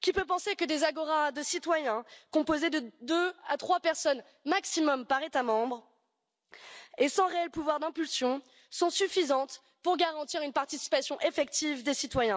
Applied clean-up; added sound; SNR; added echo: none; none; none; none.